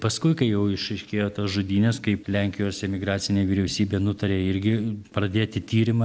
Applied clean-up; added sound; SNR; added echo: none; none; none; none.